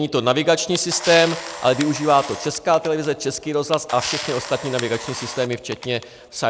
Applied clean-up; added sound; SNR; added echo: none; Camera; 12 dB; none.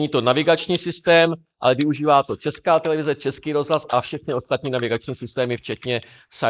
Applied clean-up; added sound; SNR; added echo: neural mask model Resemble Enhance denoiser.